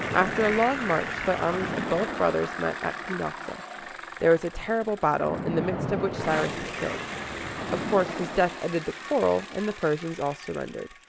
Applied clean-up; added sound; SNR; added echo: none; Bicycle + Splash, splatter; 6 dB; none.